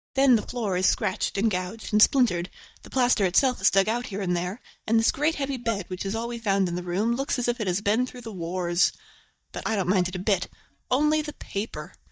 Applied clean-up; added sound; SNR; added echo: neural mask model DeepFilterNet 3.